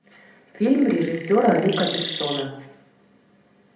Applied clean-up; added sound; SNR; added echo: none; Chirp, tweet; 9 dB; reverberation time 0.8 s.